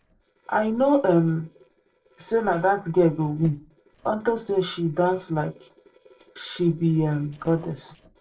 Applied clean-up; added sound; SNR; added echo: neural separator model SepFormer DNS4.